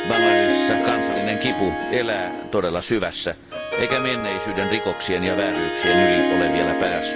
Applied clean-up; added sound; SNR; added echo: none; Harp; -2 dB; none.